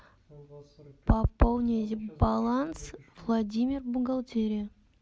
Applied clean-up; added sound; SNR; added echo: none; none; none; none.